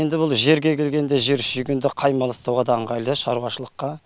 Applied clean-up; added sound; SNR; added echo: none; none; none; none.